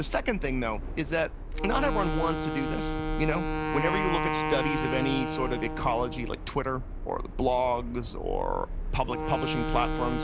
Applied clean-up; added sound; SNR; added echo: none; Wind instrument, woodwind instrument + Subway, metro, underground; 1 dB; none.